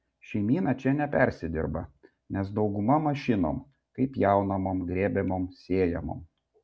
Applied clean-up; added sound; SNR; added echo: none; none; none; none.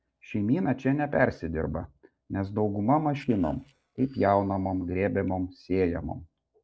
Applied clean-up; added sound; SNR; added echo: neural separator model SepFormer DNS4.